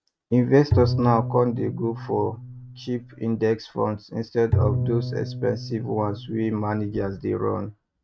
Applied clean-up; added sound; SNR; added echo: neural mask model RNNoise.